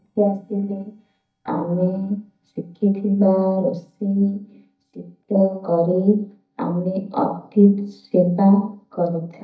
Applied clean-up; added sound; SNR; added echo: neural mask model DeepFilterNet 3.